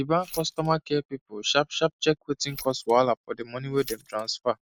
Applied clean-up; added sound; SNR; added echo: neural mask model Resemble Enhance denoiser.